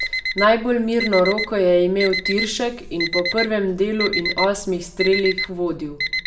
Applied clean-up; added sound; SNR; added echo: none; Alarm; 6 dB; reverberation time 0.6 s.